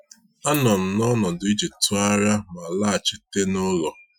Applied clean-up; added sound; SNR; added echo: classical method Wiener filter.